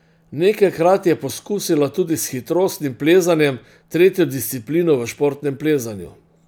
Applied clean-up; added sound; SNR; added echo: none; none; none; none.